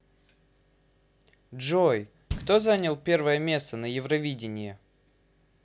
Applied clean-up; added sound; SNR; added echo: none; Bass drum; 15 dB; none.